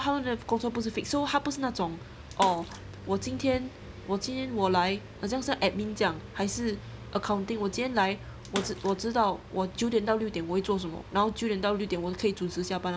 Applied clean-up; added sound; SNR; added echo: none; Bathtub (filling or washing) / Water / Splash, splatter; 15 dB; none.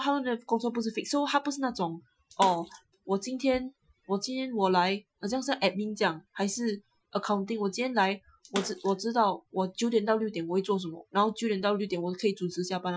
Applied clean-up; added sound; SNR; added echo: classical method Wiener filter.